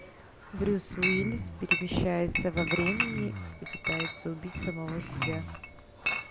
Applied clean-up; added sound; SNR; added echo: none; Cough + Chatter / Chink, clink; 1 dB; none.